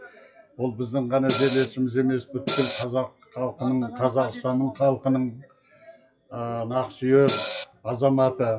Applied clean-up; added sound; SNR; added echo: classical method WPE with log-MMSE.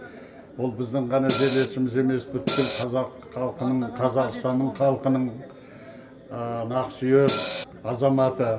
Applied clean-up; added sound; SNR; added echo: none; Cymbal; 2 dB; reverberation time 0.7 s.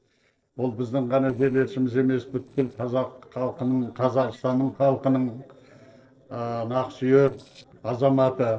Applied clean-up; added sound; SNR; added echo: neural separator model SepFormer DNS4.